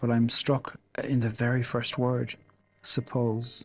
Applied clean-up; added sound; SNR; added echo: neural separator model SepFormer DNS4.